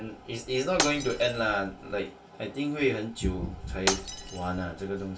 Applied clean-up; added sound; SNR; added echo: none; Shatter; 6 dB; reverberation time 0.2 s.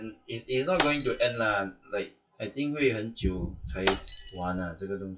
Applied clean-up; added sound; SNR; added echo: classical method WPE with log-MMSE.